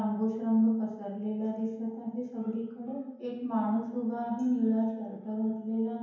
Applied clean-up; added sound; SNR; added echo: none; none; none; reverberation time 1.0 s.